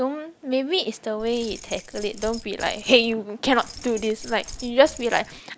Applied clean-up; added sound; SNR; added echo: none; Keys jangling; 15 dB; none.